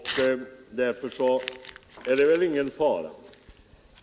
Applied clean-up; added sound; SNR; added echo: none; Crumpling, crinkling / Tearing; 14 dB; none.